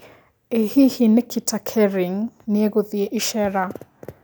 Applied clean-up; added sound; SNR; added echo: none; none; none; none.